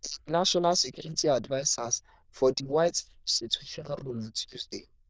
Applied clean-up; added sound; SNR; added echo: neural diffusion model UNIVERSE++.